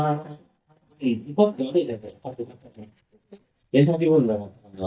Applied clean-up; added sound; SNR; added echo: neural mask model DeepFilterNet 3.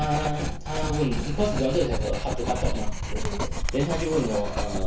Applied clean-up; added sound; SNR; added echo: none; Writing; 0 dB; reverberation time 0.2 s.